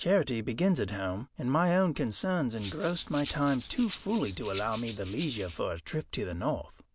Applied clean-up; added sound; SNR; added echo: none; Rattle (instrument); 15 dB; none.